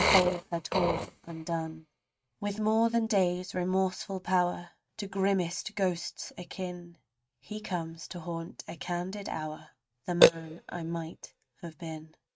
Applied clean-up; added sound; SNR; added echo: neural mask model RNNoise.